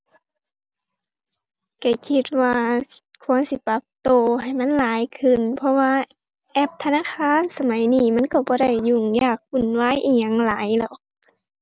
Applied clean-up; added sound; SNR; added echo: none; none; none; none.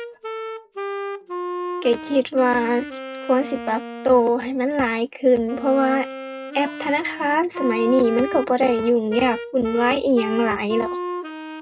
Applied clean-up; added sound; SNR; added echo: none; Wind instrument, woodwind instrument; 10 dB; reverberation time 0.2 s.